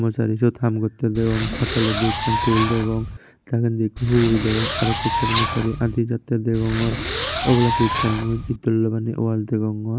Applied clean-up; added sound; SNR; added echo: none; Cutlery, silverware + Fireworks; -1 dB; none.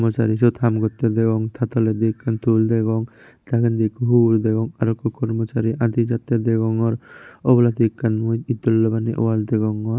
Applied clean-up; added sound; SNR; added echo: none; none; none; none.